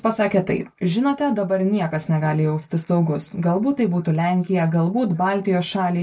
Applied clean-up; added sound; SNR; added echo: neural mask model Resemble Enhance denoiser.